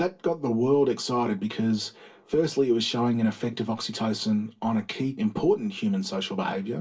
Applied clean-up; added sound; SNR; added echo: none; none; none; reverberation time 0.2 s.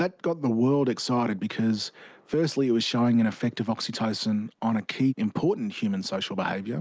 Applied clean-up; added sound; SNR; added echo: none; none; none; none.